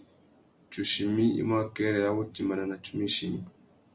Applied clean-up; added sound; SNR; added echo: none; none; none; none.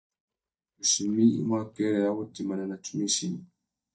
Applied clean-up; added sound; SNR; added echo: neural mask model DeepFilterNet 3.